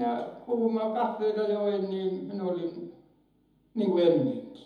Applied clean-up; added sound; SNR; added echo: none; none; none; reverberation time 1.0 s.